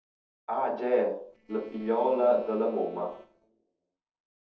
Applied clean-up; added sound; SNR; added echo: neural separator model SepFormer DNS4.